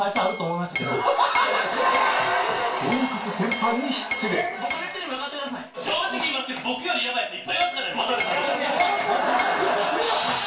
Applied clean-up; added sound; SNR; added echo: none; Chink, clink; 7 dB; reverberation time 0.3 s.